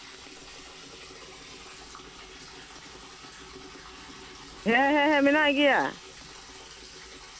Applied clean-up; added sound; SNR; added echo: none; Liquid; 16 dB; none.